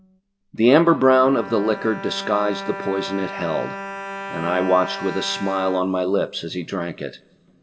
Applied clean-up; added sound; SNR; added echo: none; Bowed string instrument; 12 dB; reverberation time 1.6 s.